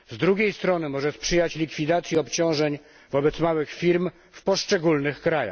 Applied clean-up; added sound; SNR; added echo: none; none; none; none.